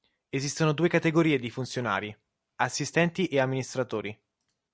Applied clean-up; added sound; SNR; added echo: none; none; none; none.